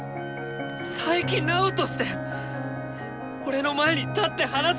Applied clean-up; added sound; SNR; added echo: none; Wind instrument, woodwind instrument + Wind instrument, woodwind instrument; 16 dB; none.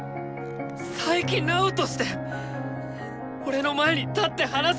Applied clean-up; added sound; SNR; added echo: none; none; none; none.